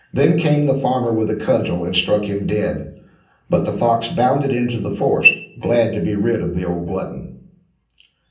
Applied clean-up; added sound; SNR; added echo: none; none; none; reverberation time 0.6 s.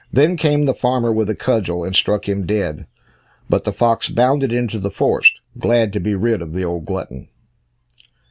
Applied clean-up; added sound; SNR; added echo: none; none; none; none.